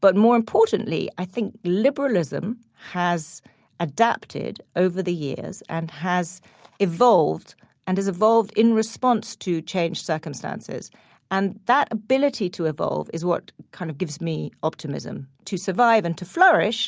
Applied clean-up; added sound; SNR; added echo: none; none; none; none.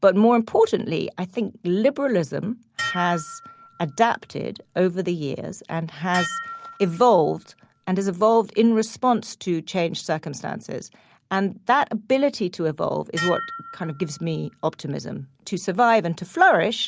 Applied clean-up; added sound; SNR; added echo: none; Dishes, pots, and pans; 13 dB; none.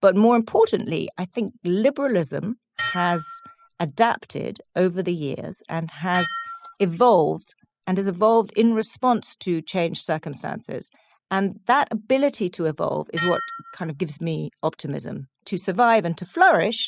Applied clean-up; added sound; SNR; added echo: classical method spectral subtraction.